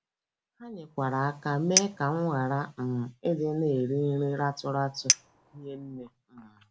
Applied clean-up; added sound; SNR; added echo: none; Chink, clink; 4 dB; none.